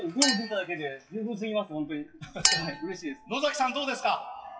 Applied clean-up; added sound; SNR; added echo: classical method WPE with log-MMSE.